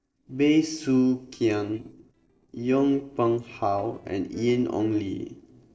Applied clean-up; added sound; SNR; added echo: neural separator model SepFormer DNS4.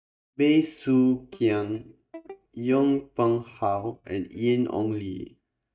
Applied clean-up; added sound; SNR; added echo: neural mask model DeepFilterNet 3.